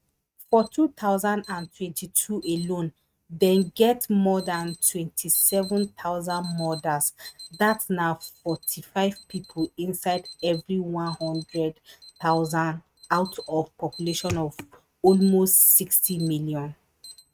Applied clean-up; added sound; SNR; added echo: neural mask model RNNoise.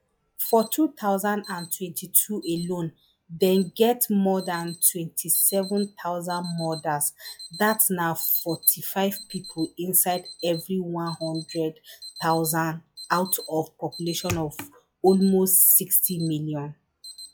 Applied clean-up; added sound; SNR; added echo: classical method log-MMSE.